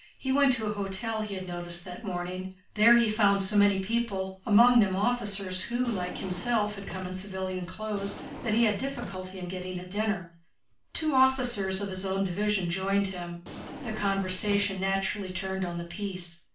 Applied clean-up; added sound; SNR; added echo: none; Drawer open or close; 15 dB; reverberation time 0.3 s.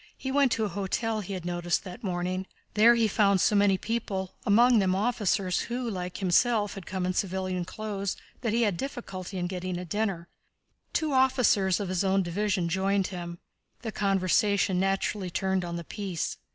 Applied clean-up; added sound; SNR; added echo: none; none; none; none.